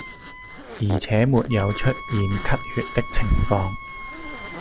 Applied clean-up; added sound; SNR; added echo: none; Wind instrument, woodwind instrument + Zipper (clothing); 12 dB; none.